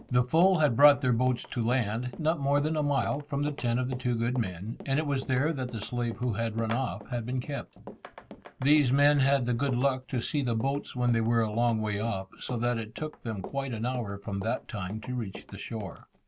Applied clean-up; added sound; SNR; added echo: none; Run; 19 dB; none.